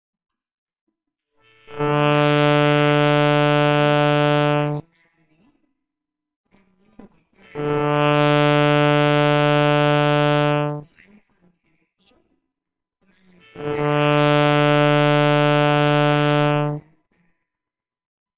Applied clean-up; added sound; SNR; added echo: neural separator model SepFormer WHAMR!.